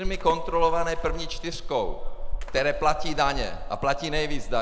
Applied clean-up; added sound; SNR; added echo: none; Water / Splash, splatter; 1 dB; none.